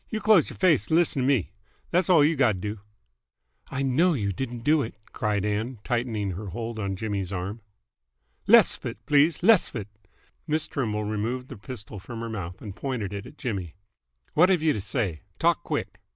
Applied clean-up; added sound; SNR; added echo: none; none; none; none.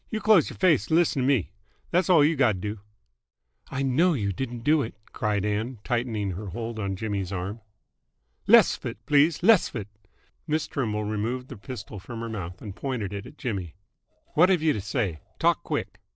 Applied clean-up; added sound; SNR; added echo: neural separator model SepFormer DNS4.